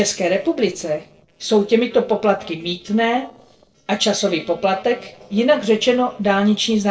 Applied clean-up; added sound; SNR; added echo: neural separator model SepFormer DNS4.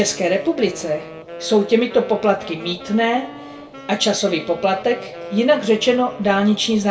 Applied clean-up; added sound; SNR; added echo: none; Wind instrument, woodwind instrument; 17 dB; reverberation time 0.3 s.